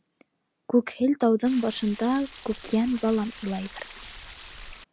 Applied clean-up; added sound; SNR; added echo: none; Stream; 17 dB; none.